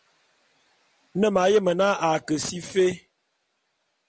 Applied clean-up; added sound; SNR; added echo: none; none; none; none.